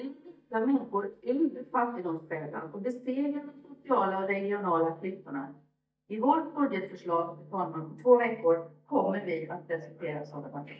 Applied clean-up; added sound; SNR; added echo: neural mask model DeepFilterNet 3.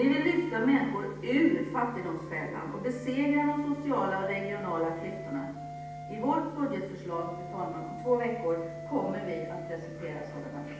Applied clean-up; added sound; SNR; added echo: none; Wind instrument, woodwind instrument; 14 dB; reverberation time 0.9 s.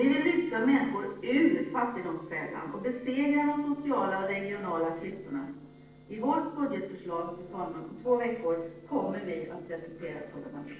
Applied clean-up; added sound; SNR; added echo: neural separator model SepFormer DNS4.